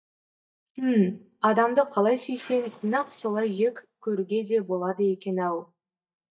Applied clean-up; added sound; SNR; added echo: neural mask model DeepFilterNet 3.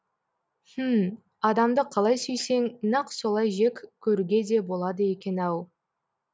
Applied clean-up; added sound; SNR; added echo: none; none; none; none.